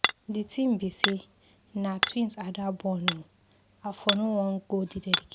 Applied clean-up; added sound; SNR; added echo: none; Hammer; 1 dB; none.